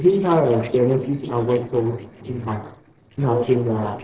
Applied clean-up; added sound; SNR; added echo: neural separator model SepFormer DNS4.